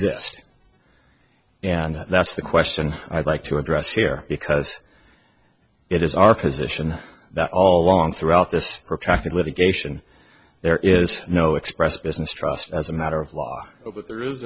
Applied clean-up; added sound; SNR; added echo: none; none; none; none.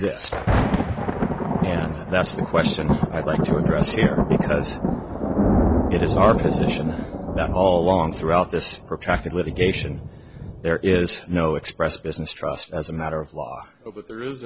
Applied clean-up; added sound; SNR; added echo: none; Thunder; 0 dB; none.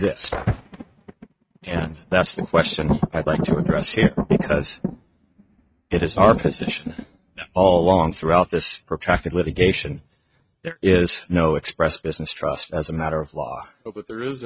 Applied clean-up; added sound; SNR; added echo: neural mask model RNNoise.